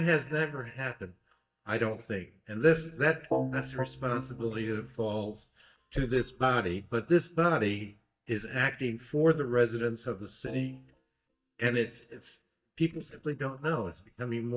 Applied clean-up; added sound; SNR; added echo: neural mask model DeepFilterNet 3.